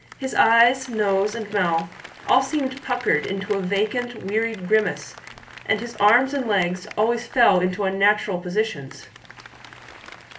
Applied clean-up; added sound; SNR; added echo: none; Applause; 20 dB; reverberation time 0.3 s.